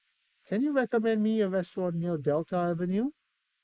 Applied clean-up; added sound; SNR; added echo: neural mask model Resemble Enhance denoiser.